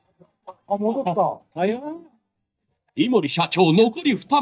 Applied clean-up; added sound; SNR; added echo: neural mask model DeepFilterNet 3.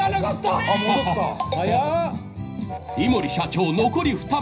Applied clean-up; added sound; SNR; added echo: none; Meow; 8 dB; reverberation time 0.4 s.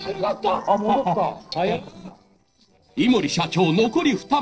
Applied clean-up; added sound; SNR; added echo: neural separator model SepFormer DNS4.